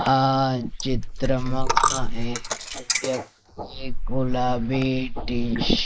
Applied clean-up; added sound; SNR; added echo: neural mask model Resemble Enhance denoiser.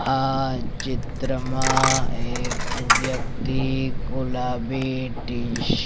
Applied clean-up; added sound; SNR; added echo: none; Coin (dropping); -2 dB; none.